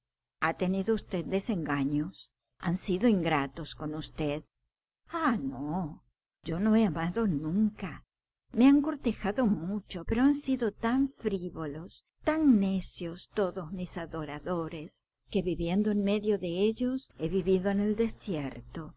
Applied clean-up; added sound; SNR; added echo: none; none; none; none.